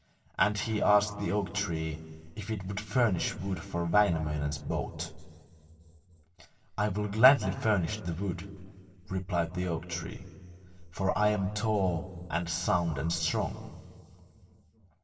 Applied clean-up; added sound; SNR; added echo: none; none; none; reverberation time 2.9 s.